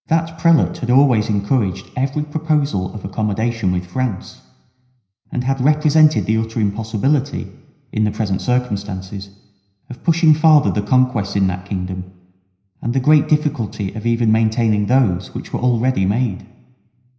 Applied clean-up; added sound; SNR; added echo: none; none; none; reverberation time 0.9 s.